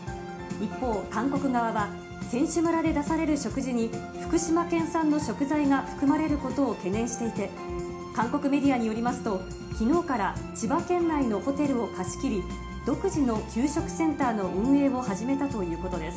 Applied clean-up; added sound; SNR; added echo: none; none; none; reverberation time 0.4 s.